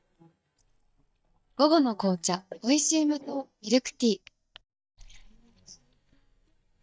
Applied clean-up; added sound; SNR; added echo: neural mask model DeepFilterNet 3.